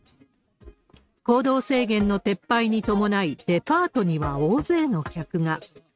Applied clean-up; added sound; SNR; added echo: neural mask model RNNoise.